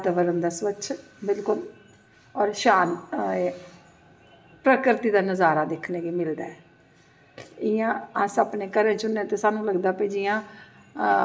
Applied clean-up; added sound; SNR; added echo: none; none; none; reverberation time 0.4 s.